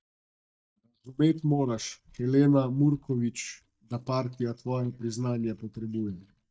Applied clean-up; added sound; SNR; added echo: neural mask model DeepFilterNet 3.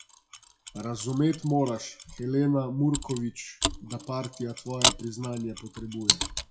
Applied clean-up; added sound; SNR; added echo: classical method WPE with log-MMSE.